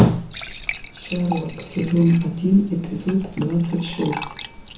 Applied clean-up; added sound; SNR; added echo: none; Fill (with liquid) / Trickle, dribble / Glass; 13 dB; reverberation time 0.7 s.